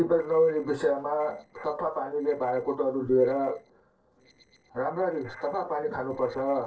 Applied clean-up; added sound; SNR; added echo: neural separator model SepFormer DNS4.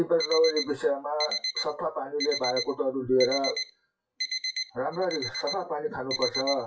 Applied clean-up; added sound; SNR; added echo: classical method WPE with log-MMSE.